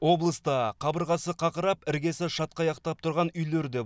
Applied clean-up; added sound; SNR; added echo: none; none; none; none.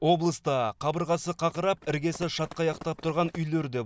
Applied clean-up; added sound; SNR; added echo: neural mask model Resemble Enhance denoiser.